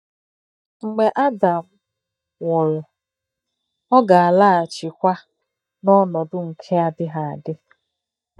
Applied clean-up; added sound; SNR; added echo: neural mask model DeepFilterNet 3.